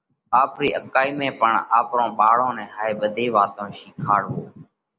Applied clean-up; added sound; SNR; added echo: none; none; none; none.